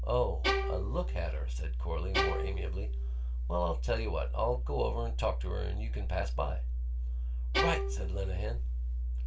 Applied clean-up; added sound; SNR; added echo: none; Bowed string instrument; 6 dB; reverberation time 0.2 s.